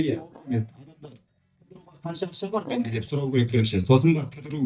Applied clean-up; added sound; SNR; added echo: neural mask model DeepFilterNet 3.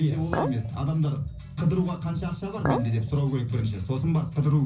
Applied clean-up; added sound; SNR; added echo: none; Chink, clink; 10 dB; reverberation time 0.5 s.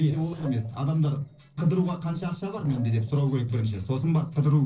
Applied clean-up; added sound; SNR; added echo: neural separator model SepFormer DNS4.